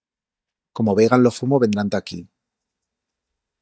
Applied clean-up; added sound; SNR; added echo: neural mask model DeepFilterNet 3.